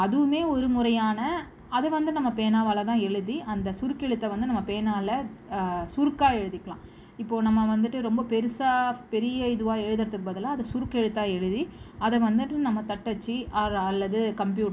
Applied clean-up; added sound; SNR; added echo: none; none; none; none.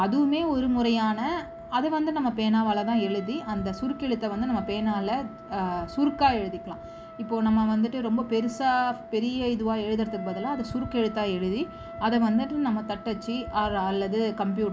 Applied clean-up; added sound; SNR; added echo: none; Wind instrument, woodwind instrument; 16 dB; none.